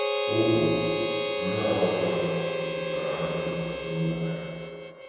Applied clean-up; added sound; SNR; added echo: none; Harmonica; 1 dB; reverberation time 2.2 s.